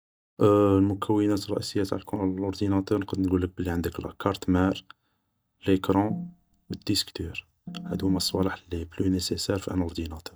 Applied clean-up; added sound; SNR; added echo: neural mask model DeepFilterNet 3.